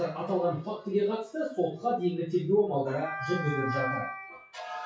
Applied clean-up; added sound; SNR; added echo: classical method WPE with log-MMSE.